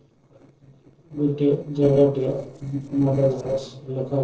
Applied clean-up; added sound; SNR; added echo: neural separator model SepFormer DNS4.